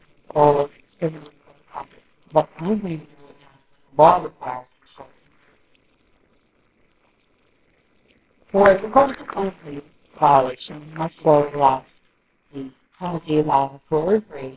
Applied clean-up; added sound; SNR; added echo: neural separator model SepFormer WHAMR!.